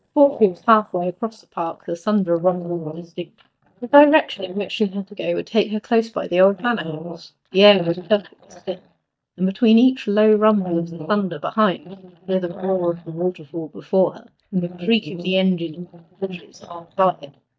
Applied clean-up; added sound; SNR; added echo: neural mask model DeepFilterNet 3.